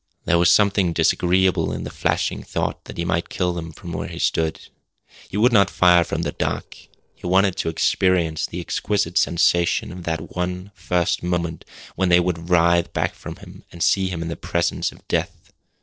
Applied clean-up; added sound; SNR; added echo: neural separator model SepFormer DNS4.